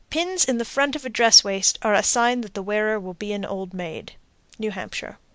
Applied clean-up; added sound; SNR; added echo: none; none; none; none.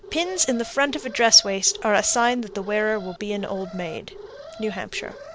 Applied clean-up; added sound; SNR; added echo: none; Alarm; 17 dB; none.